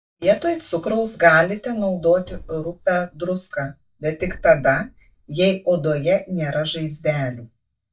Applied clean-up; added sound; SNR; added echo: neural mask model DeepFilterNet 3.